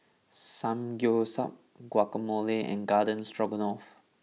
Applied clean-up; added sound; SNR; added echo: none; none; none; none.